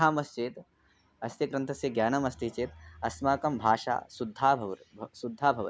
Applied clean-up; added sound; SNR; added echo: none; none; none; none.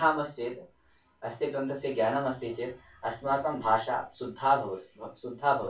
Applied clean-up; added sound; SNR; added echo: none; none; none; reverberation time 0.2 s.